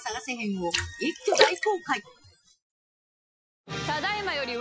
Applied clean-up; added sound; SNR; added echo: classical method Wiener filter.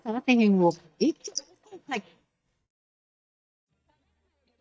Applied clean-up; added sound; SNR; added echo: neural mask model DeepFilterNet 3.